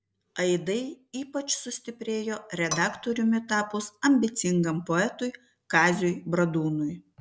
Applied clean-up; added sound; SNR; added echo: none; Cutlery, silverware / Dishes, pots, and pans; 10 dB; none.